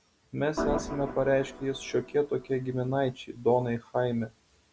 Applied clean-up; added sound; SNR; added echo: none; Organ; 8 dB; none.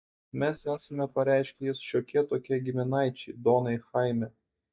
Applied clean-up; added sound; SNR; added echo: neural mask model DeepFilterNet 3.